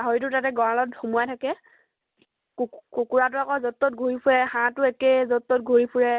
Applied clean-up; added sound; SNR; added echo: none; none; none; none.